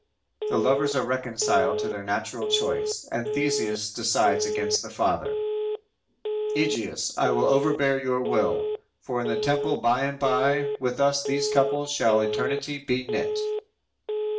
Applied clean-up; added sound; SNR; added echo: none; Telephone; 3 dB; reverberation time 0.4 s.